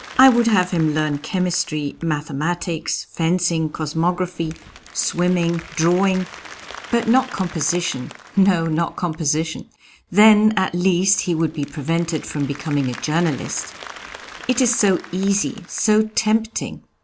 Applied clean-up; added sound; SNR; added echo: none; Applause; 20 dB; none.